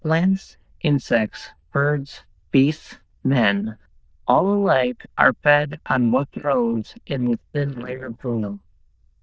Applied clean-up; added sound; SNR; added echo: neural diffusion model UNIVERSE++.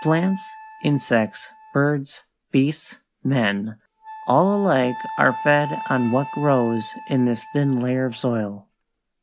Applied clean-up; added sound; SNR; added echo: none; Wind instrument, woodwind instrument; 15 dB; none.